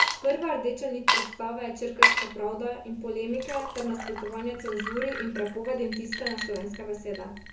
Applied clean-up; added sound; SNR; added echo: none; Water / Liquid; -1 dB; reverberation time 0.6 s.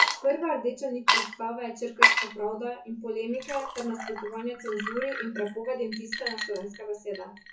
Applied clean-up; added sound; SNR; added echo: classical method WPE with log-MMSE.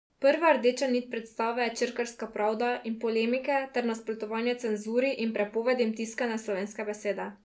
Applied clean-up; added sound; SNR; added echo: none; none; none; none.